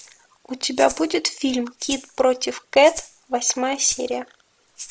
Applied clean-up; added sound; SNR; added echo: none; Rattle (instrument); 17 dB; none.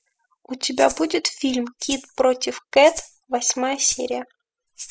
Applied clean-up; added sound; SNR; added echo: classical method spectral subtraction.